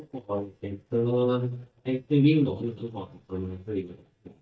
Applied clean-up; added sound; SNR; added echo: neural mask model DeepFilterNet 3.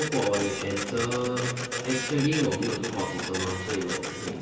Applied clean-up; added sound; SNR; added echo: none; Printer; 6 dB; reverberation time 2.6 s.